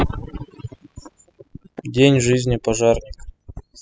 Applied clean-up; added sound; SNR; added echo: classical method spectral subtraction.